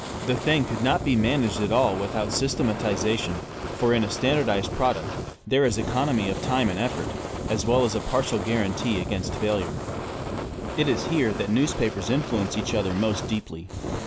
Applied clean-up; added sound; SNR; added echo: none; Fire; 6 dB; none.